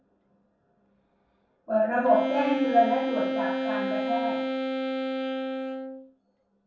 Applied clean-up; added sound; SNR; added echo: none; Wind instrument, woodwind instrument; 2 dB; reverberation time 0.7 s.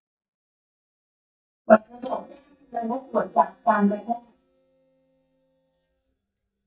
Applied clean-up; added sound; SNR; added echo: neural mask model DeepFilterNet 3.